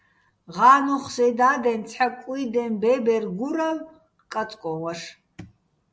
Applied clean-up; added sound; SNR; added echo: none; none; none; none.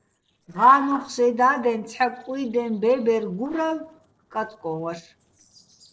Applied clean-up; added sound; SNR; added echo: neural separator model SepFormer DNS4.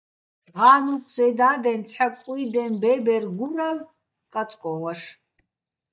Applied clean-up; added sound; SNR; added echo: neural mask model DeepFilterNet 3.